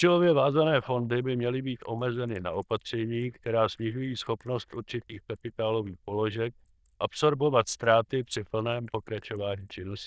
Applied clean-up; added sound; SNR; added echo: neural diffusion model UNIVERSE++.